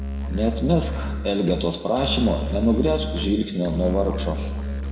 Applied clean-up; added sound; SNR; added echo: none; Musical instrument; 4 dB; reverberation time 2.0 s.